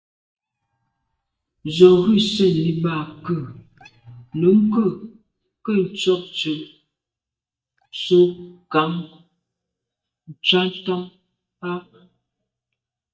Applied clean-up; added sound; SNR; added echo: neural mask model DeepFilterNet 3.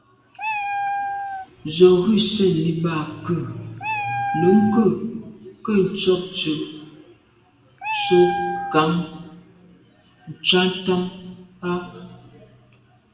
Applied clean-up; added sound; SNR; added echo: none; Meow; 7 dB; reverberation time 1.1 s.